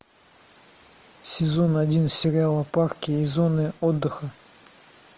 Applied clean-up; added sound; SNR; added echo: none; none; none; none.